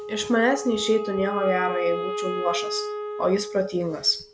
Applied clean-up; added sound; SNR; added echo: none; Wind instrument, woodwind instrument; 6 dB; none.